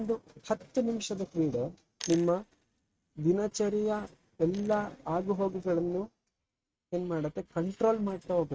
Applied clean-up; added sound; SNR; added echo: neural mask model RNNoise.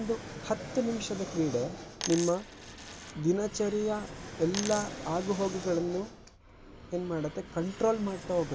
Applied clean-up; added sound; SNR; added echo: none; Coin (dropping) + Fixed-wing aircraft, airplane; 10 dB; none.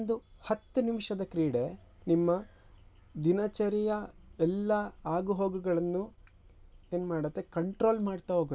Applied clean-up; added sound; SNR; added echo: none; none; none; none.